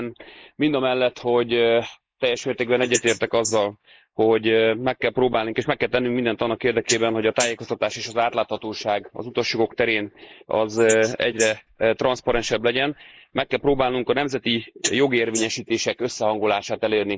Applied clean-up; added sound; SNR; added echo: neural mask model Resemble Enhance denoiser.